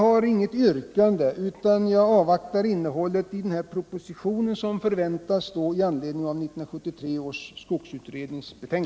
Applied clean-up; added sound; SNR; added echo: none; none; none; none.